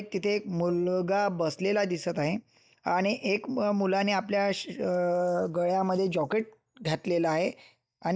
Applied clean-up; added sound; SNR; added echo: neural mask model DeepFilterNet 3.